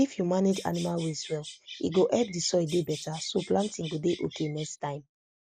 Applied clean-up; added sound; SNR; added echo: neural mask model Resemble Enhance denoiser.